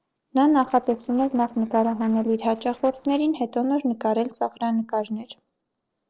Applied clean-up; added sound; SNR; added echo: neural separator model SepFormer DNS4.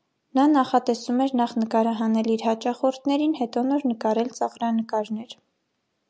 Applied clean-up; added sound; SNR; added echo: none; none; none; none.